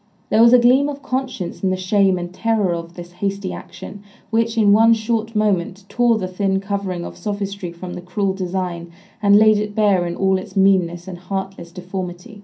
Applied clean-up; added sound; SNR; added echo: none; none; none; reverberation time 0.3 s.